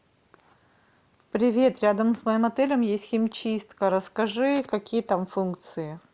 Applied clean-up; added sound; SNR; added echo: none; none; none; none.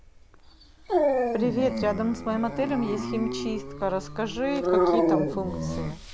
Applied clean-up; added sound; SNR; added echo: none; Dog; -1 dB; none.